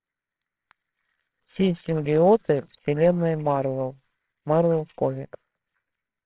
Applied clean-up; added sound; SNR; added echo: neural separator model SepFormer WHAMR!.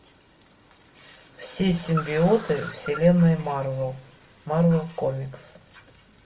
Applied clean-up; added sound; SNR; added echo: none; Car; 18 dB; reverberation time 0.4 s.